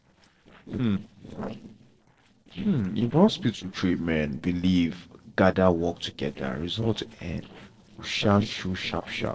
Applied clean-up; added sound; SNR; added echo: neural separator model SepFormer DNS4.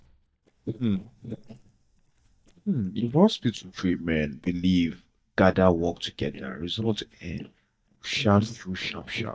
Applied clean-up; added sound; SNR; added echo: neural mask model DeepFilterNet 3.